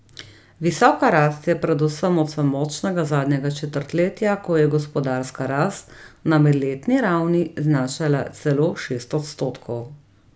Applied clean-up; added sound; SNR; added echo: none; none; none; none.